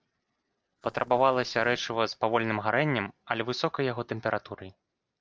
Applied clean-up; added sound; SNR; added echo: neural separator model SepFormer DNS4.